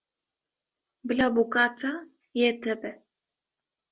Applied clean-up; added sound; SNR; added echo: none; none; none; none.